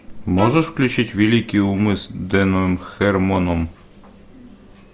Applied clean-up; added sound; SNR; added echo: none; Bowed string instrument; 15 dB; none.